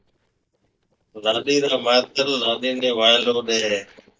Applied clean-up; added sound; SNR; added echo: neural mask model DeepFilterNet 3.